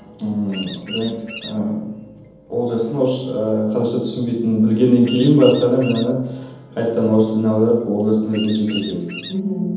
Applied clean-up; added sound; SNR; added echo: none; Bird vocalization, bird call, bird song; 14 dB; reverberation time 0.8 s.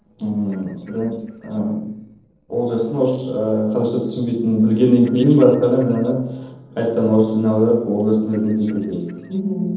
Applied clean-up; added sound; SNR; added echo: neural separator model SepFormer DNS4.